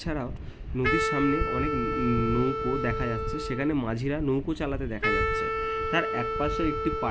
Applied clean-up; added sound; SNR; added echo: none; Wind instrument, woodwind instrument; 2 dB; none.